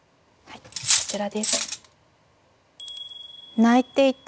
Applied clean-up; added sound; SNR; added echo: none; Cutlery, silverware; 0 dB; none.